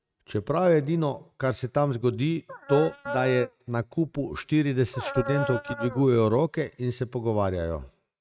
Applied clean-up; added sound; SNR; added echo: neural mask model RNNoise.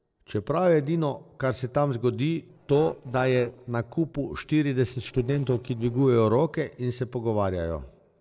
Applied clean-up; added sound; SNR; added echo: neural separator model SepFormer DNS4.